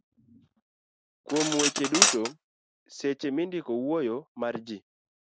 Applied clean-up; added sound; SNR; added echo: none; Cutlery, silverware; -2 dB; none.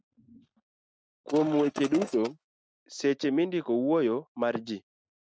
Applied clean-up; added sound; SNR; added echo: neural mask model RNNoise.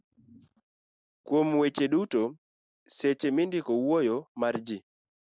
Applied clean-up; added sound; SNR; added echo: none; none; none; none.